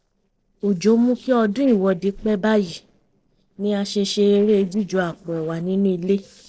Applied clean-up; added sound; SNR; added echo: neural separator model SepFormer DNS4.